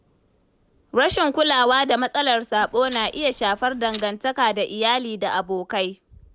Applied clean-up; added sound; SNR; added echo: none; Clock; 17 dB; none.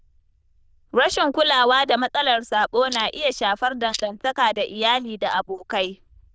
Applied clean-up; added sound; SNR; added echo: neural diffusion model UNIVERSE++.